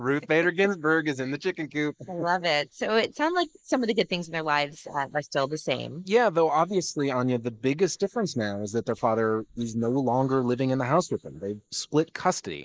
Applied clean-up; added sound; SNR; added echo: neural mask model Resemble Enhance denoiser.